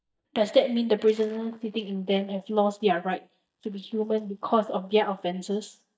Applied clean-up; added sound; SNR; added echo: neural mask model DeepFilterNet 3.